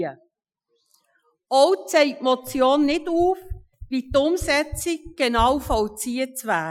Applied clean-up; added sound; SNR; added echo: classical method Wiener filter.